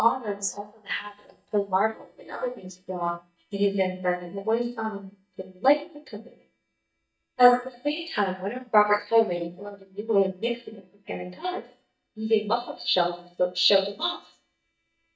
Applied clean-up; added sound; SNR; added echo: neural mask model DeepFilterNet 3.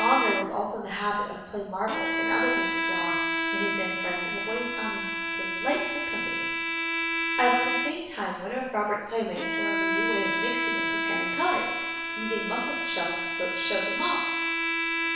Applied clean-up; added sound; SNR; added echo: none; Bowed string instrument; -1 dB; reverberation time 1.1 s.